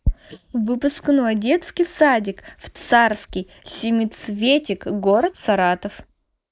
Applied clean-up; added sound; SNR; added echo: neural mask model Resemble Enhance denoiser.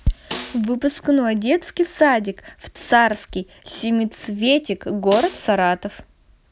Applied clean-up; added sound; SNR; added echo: none; Snare drum; 15 dB; none.